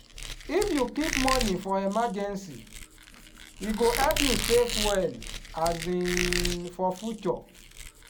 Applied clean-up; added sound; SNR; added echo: none; Squeak; 5 dB; none.